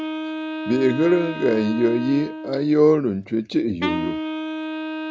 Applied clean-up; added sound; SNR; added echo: none; Wind instrument, woodwind instrument; 8 dB; none.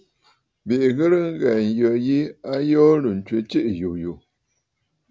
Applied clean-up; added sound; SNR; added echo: none; none; none; none.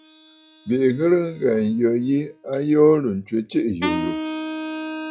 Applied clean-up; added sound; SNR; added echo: classical method log-MMSE.